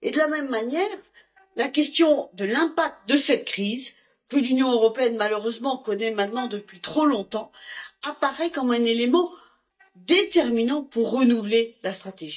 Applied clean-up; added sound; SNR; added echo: neural mask model DeepFilterNet 3.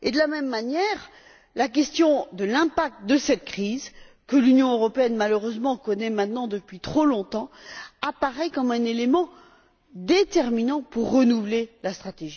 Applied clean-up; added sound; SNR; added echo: none; none; none; none.